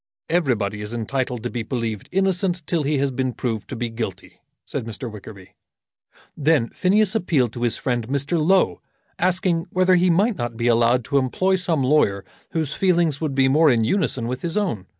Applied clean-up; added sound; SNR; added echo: none; none; none; none.